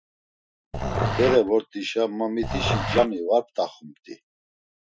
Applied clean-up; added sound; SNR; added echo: classical method Wiener filter.